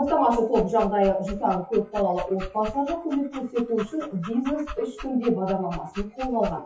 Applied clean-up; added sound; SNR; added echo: classical method WPE with log-MMSE.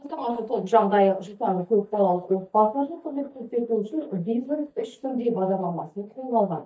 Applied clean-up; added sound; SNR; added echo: neural mask model DeepFilterNet 3.